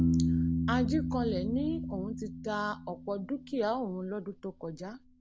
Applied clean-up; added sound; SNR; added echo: none; Piano; -1 dB; none.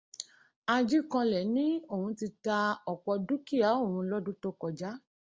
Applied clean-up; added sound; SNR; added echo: none; none; none; none.